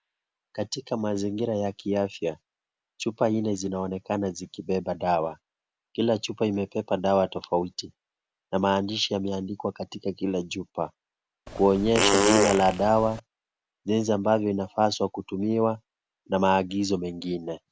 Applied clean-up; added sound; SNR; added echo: none; Fart; -2 dB; none.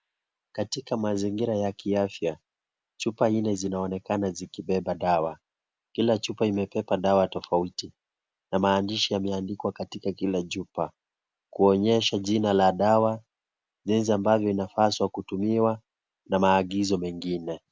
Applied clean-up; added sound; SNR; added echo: none; none; none; none.